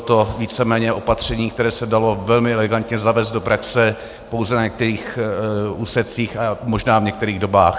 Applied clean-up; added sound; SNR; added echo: none; none; none; none.